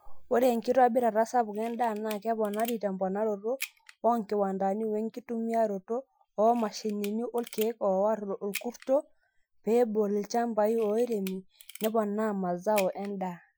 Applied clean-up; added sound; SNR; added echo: classical method Wiener filter.